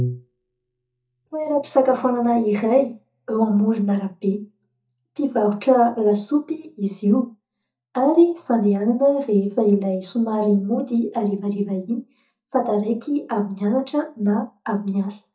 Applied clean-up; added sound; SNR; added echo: neural mask model DeepFilterNet 3.